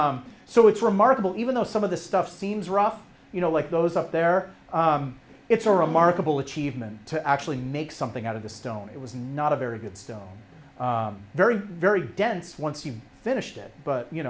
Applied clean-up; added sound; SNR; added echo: none; none; none; none.